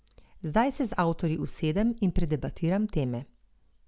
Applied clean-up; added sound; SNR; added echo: none; none; none; none.